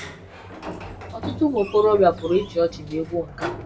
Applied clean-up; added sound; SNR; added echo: none; Sliding door; 12 dB; reverberation time 0.2 s.